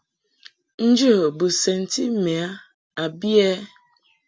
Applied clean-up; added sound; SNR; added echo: none; none; none; none.